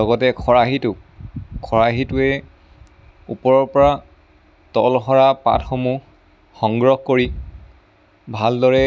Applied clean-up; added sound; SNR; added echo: none; Thump, thud; 19 dB; none.